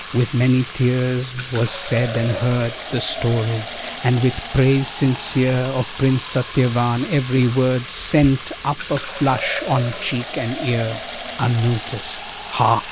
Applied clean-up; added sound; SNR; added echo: none; Fill (with liquid); 11 dB; none.